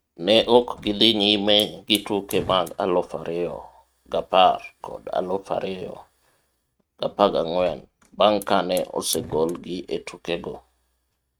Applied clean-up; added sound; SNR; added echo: neural mask model RNNoise.